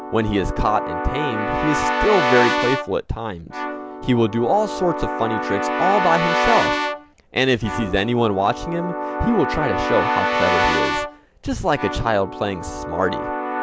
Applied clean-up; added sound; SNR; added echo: none; Keyboard (musical) / Brass instrument; 2 dB; none.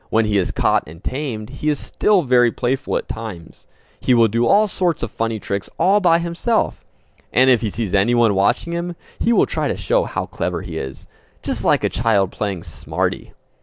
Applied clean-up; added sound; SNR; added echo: none; none; none; none.